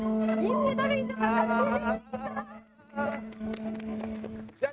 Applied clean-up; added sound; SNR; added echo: neural mask model RNNoise.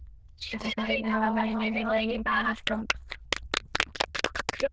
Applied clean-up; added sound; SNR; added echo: neural diffusion model UNIVERSE++.